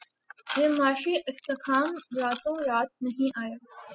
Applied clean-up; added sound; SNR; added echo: classical method spectral subtraction.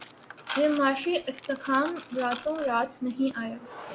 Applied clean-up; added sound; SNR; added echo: none; Mechanisms; 13 dB; none.